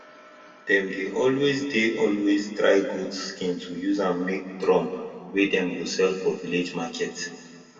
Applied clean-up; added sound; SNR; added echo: none; none; none; reverberation time 1.9 s.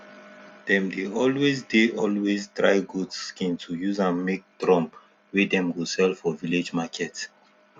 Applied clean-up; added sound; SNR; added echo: none; none; none; none.